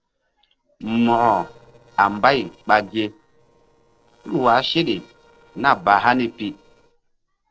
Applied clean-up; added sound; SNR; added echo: neural separator model SepFormer DNS4.